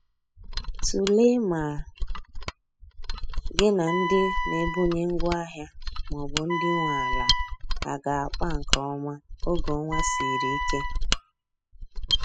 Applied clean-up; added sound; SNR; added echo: classical method spectral subtraction.